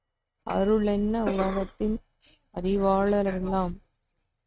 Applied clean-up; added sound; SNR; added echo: neural mask model RNNoise.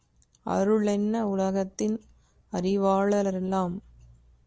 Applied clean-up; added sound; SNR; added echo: none; none; none; none.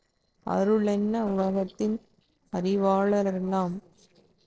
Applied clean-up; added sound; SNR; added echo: neural separator model SepFormer DNS4.